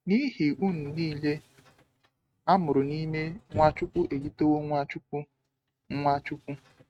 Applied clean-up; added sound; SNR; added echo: neural mask model RNNoise.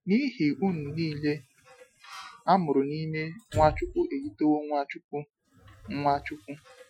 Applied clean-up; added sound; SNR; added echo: classical method Wiener filter.